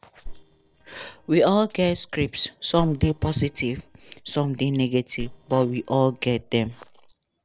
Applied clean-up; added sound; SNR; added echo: neural separator model SepFormer DNS4.